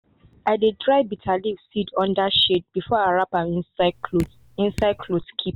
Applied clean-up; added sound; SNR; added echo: none; Drip; 14 dB; none.